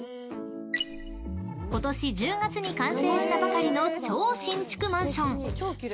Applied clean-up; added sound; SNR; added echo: none; none; none; none.